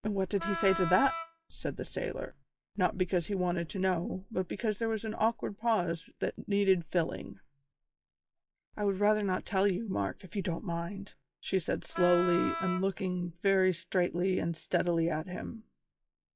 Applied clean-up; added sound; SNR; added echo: classical method log-MMSE.